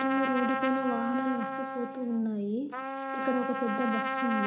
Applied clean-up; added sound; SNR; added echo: none; Trumpet; 2 dB; none.